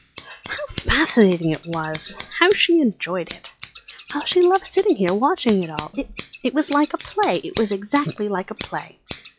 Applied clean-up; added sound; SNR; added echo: classical method log-MMSE.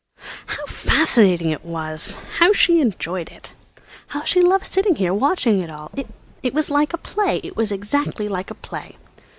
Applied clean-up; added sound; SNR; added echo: none; none; none; none.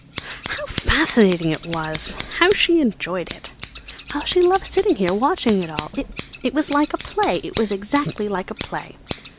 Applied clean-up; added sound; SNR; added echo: none; Scissors; 14 dB; none.